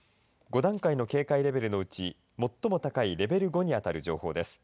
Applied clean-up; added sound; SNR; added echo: none; none; none; none.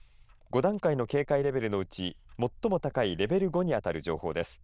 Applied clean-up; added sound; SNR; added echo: neural diffusion model UNIVERSE++.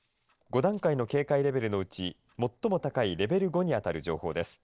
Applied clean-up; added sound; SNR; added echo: neural separator model SepFormer DNS4.